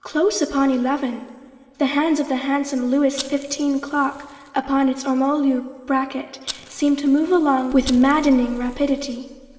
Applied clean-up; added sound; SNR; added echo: none; Fire; 18 dB; reverberation time 2.9 s.